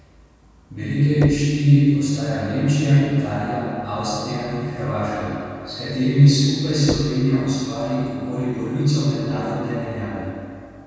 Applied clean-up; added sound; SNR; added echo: none; Knock; 14 dB; reverberation time 2.1 s.